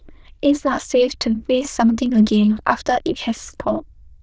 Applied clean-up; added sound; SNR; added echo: neural diffusion model UNIVERSE++.